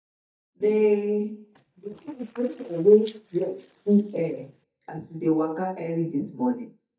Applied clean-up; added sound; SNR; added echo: neural mask model DeepFilterNet 3.